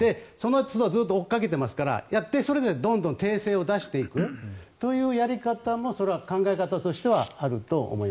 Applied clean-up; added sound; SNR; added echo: none; none; none; none.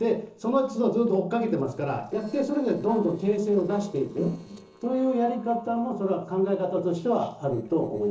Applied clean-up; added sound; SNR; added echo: neural separator model SepFormer DNS4.